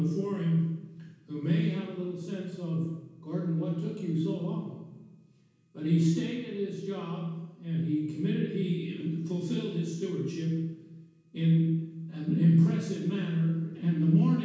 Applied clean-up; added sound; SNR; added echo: none; none; none; reverberation time 1.2 s.